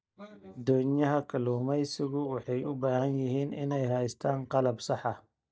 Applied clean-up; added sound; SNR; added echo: neural mask model DeepFilterNet 3.